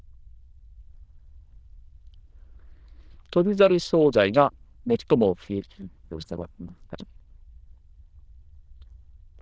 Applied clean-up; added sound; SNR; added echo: neural diffusion model UNIVERSE++.